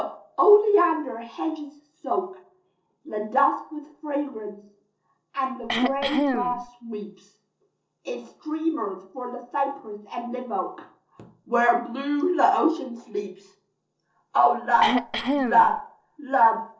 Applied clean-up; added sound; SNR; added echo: neural separator model SepFormer DNS4.